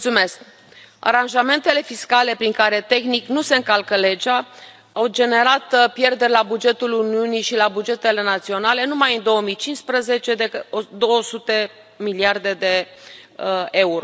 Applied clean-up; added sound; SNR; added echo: none; none; none; none.